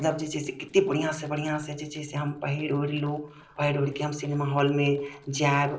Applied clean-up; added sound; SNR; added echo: neural separator model SepFormer DNS4.